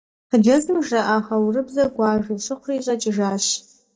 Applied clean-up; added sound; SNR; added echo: neural mask model DeepFilterNet 3.